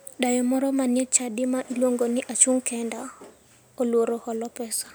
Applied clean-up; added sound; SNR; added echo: none; none; none; none.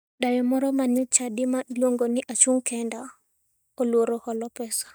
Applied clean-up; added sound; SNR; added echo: neural mask model DeepFilterNet 3.